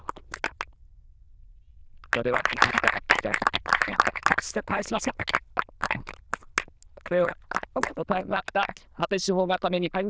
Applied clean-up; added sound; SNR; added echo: neural diffusion model UNIVERSE++.